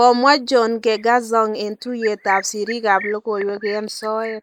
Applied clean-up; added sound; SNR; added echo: neural mask model Resemble Enhance denoiser.